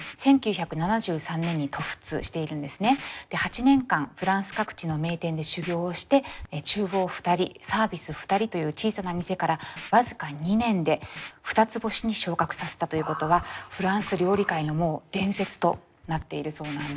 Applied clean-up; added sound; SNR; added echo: none; Scratching (performance technique); 19 dB; none.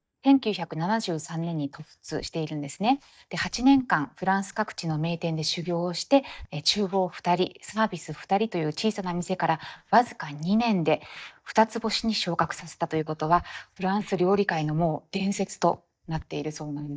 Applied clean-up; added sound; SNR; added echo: neural mask model DeepFilterNet 3.